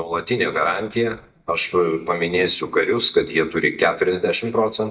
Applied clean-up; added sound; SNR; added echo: neural mask model DeepFilterNet 3.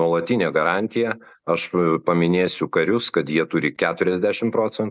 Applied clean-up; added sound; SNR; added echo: none; none; none; none.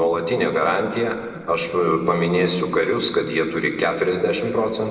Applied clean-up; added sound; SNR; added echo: neural separator model SepFormer DNS4.